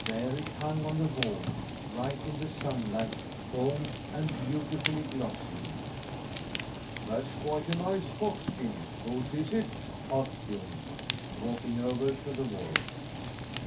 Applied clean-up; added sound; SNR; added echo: none; Fire; 1 dB; reverberation time 0.3 s.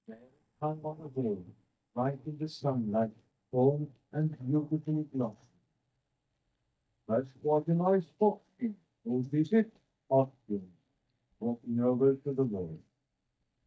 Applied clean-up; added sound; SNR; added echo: neural mask model DeepFilterNet 3.